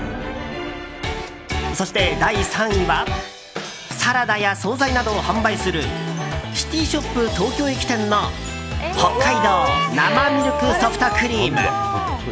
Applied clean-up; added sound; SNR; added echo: none; none; none; none.